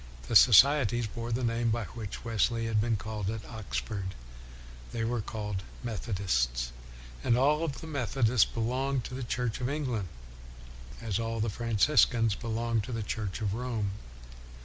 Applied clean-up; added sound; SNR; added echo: none; none; none; none.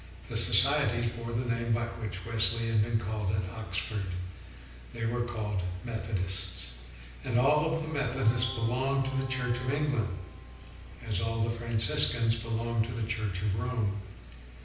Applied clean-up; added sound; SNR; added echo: none; Keyboard (musical); 18 dB; reverberation time 0.9 s.